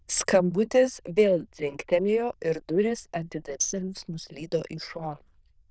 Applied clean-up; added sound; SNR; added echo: neural diffusion model UNIVERSE++.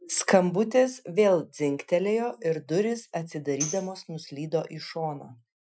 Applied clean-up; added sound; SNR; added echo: classical method Wiener filter.